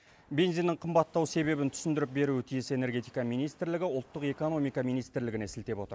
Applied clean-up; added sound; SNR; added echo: none; none; none; none.